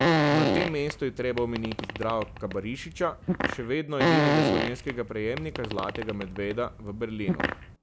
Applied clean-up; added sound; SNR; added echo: none; Fart; -3 dB; none.